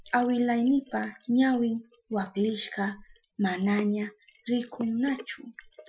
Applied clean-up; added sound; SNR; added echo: classical method Wiener filter.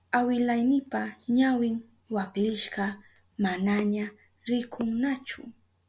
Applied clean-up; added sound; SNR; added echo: none; none; none; none.